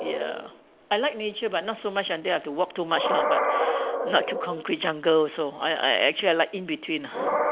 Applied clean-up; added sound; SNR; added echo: none; Animal; 4 dB; none.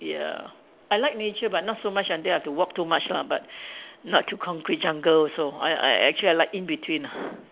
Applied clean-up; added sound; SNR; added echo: none; none; none; none.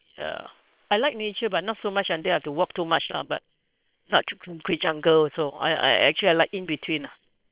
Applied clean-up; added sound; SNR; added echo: neural separator model SepFormer WHAM!.